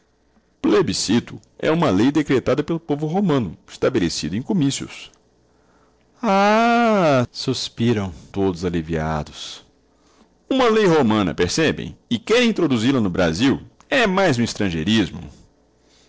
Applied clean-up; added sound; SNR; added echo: neural separator model SepFormer DNS4.